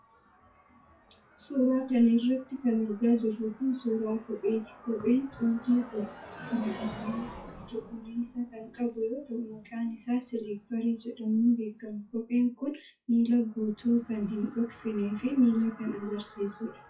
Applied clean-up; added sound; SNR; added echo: classical method WPE with log-MMSE.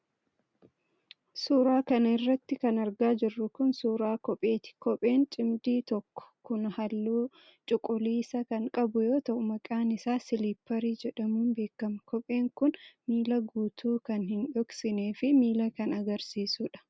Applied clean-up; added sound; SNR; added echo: none; none; none; none.